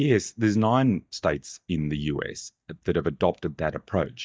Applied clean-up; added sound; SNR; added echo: neural mask model DeepFilterNet 3.